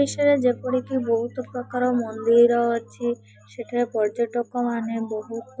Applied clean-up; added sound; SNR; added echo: classical method log-MMSE.